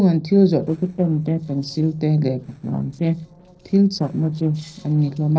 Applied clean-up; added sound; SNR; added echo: neural separator model SepFormer DNS4.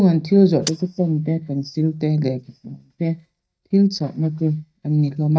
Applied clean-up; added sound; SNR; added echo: neural mask model DeepFilterNet 3.